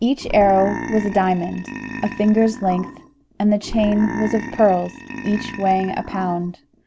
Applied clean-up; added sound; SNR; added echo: none; Burping, eructation; 11 dB; none.